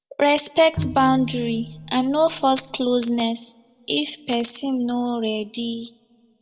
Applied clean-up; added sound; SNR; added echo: none; Bowed string instrument; 11 dB; reverberation time 0.6 s.